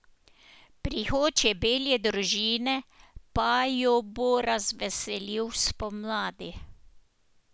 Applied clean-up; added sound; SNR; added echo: none; none; none; none.